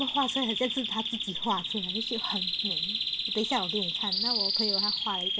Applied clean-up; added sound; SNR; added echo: none; Bird vocalization, bird call, bird song; -3 dB; none.